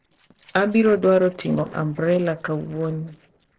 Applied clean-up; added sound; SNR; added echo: neural separator model SepFormer DNS4.